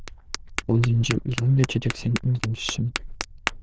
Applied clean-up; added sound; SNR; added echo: neural diffusion model UNIVERSE++.